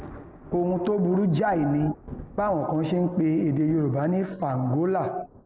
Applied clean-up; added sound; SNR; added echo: none; Thunder; 20 dB; none.